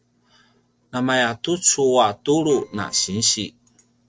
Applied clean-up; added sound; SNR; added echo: neural separator model SepFormer DNS4.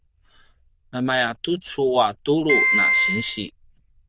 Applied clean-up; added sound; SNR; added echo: neural diffusion model UNIVERSE++.